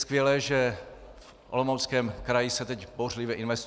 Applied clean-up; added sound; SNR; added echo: none; none; none; none.